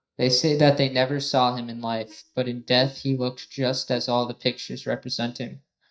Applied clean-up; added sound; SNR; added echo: neural mask model DeepFilterNet 3.